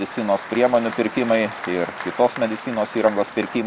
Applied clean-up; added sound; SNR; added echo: none; Applause; 12 dB; none.